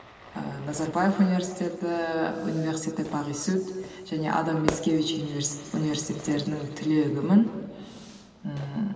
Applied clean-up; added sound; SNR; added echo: none; Fire / Fireworks; 15 dB; reverberation time 2.2 s.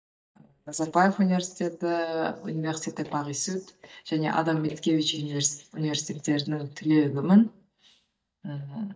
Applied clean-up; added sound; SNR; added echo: neural mask model DeepFilterNet 3.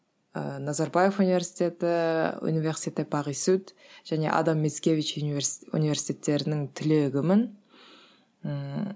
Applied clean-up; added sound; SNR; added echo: none; none; none; none.